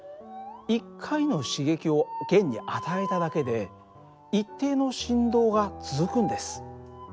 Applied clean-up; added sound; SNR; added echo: none; none; none; none.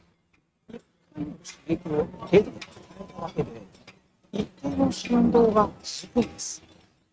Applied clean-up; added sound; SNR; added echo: neural mask model RNNoise.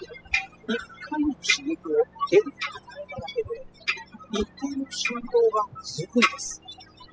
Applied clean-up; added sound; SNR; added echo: classical method spectral subtraction.